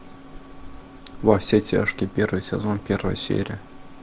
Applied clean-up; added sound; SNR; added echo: none; Dog; 16 dB; none.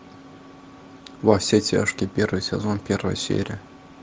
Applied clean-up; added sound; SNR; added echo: none; none; none; none.